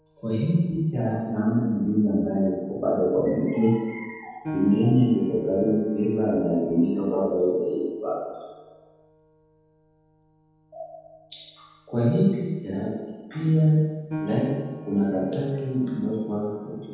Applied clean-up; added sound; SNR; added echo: none; Piano; 18 dB; reverberation time 1.2 s.